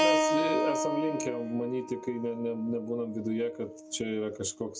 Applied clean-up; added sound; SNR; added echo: none; Keyboard (musical); 0 dB; none.